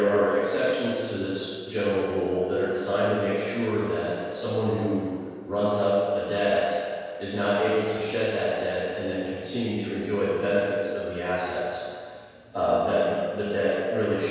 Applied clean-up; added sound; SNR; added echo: none; none; none; reverberation time 1.9 s.